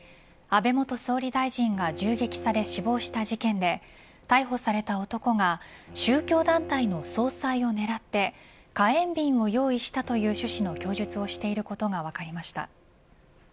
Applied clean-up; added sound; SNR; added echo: none; Bowed string instrument; 16 dB; none.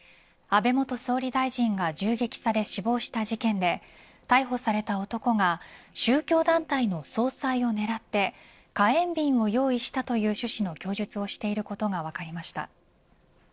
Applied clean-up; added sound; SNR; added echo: neural separator model SepFormer DNS4.